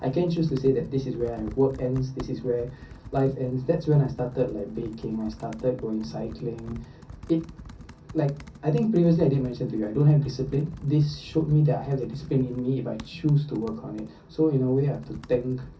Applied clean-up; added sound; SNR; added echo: none; Computer keyboard; 19 dB; reverberation time 0.3 s.